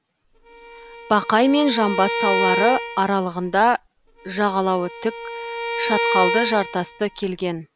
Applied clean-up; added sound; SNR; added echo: none; Bowed string instrument; 5 dB; none.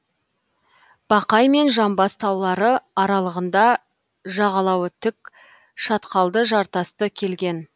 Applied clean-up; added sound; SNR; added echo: none; none; none; none.